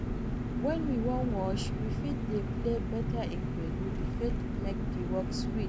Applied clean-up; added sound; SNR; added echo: none; Engine; -4 dB; none.